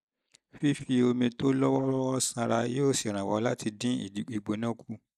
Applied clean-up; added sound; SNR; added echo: neural mask model DeepFilterNet 3.